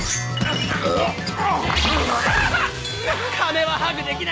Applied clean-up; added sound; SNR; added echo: none; Burping, eructation; 3 dB; none.